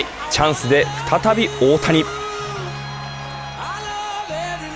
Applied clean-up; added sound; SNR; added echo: none; none; none; none.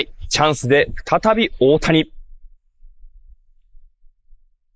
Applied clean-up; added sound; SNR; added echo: neural mask model Resemble Enhance denoiser.